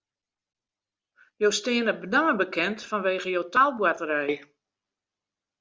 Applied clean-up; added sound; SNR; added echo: none; none; none; none.